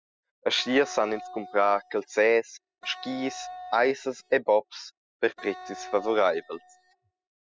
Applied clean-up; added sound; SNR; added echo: classical method spectral subtraction.